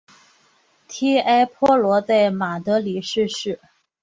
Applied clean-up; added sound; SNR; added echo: none; none; none; none.